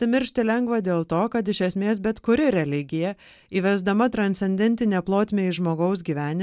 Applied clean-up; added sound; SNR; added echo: none; none; none; none.